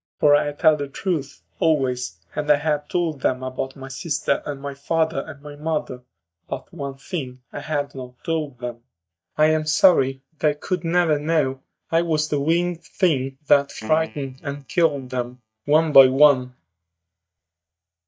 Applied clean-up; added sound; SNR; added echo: neural mask model DeepFilterNet 3.